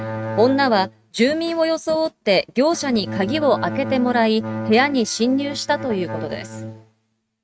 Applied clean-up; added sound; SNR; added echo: neural mask model RNNoise.